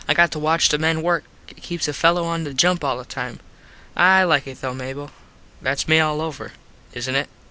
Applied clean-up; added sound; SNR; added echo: none; none; none; none.